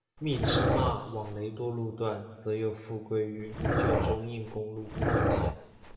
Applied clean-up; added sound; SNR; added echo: none; Dog; -5 dB; reverberation time 1.8 s.